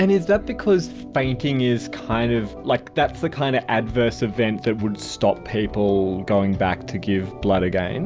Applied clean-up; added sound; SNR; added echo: none; Organ; 17 dB; none.